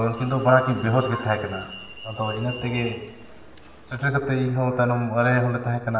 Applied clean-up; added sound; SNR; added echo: none; Alarm; 17 dB; reverberation time 1.0 s.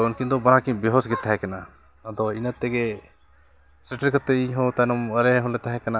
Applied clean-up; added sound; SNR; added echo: none; none; none; none.